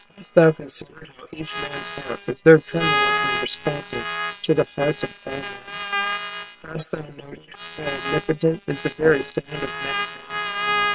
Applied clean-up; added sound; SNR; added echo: neural separator model SepFormer WHAM!.